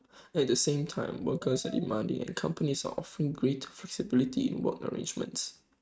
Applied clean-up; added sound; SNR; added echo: neural mask model RNNoise.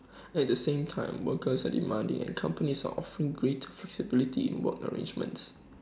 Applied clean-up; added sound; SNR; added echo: none; none; none; none.